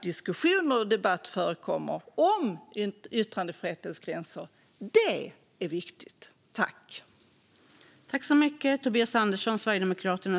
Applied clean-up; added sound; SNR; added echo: none; none; none; none.